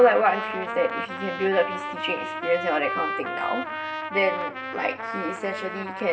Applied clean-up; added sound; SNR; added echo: none; Trumpet; 5 dB; reverberation time 0.8 s.